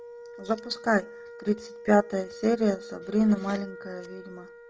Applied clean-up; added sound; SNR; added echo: none; Wind instrument, woodwind instrument; 15 dB; none.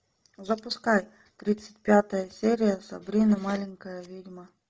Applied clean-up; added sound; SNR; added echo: none; none; none; none.